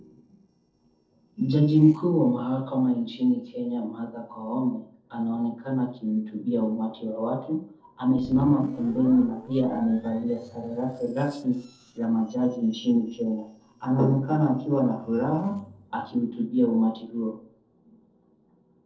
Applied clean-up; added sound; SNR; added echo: neural separator model SepFormer DNS4.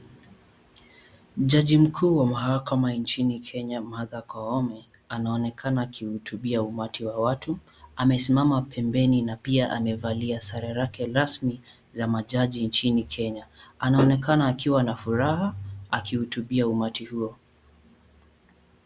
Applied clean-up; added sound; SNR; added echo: none; none; none; none.